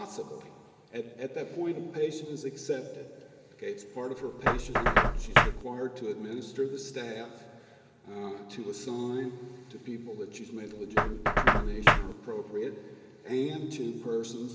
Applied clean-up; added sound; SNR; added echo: none; Knock; -4 dB; reverberation time 2.9 s.